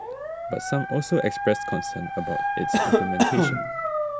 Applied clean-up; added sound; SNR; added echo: none; Dog + Cough; -3 dB; none.